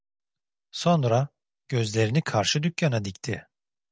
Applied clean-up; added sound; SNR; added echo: none; none; none; none.